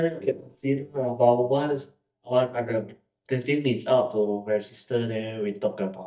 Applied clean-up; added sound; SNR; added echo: neural mask model DeepFilterNet 3.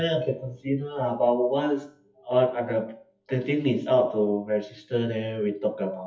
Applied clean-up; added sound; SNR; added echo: classical method WPE with log-MMSE.